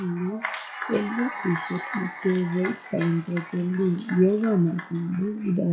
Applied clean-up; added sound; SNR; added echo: classical method log-MMSE.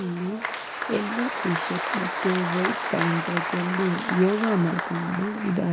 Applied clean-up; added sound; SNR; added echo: none; Applause; 4 dB; none.